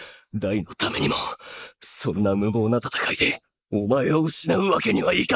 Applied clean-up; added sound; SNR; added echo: neural mask model Resemble Enhance denoiser.